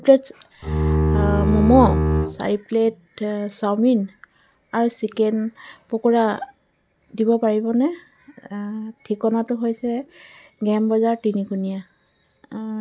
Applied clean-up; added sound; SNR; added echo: none; Bowed string instrument; -2 dB; none.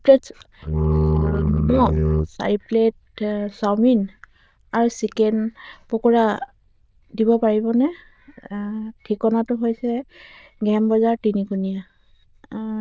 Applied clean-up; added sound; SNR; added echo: neural diffusion model UNIVERSE++.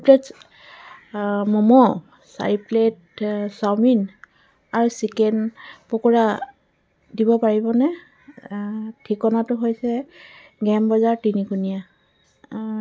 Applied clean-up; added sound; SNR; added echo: none; none; none; none.